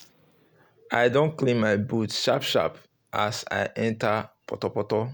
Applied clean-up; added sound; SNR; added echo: none; none; none; none.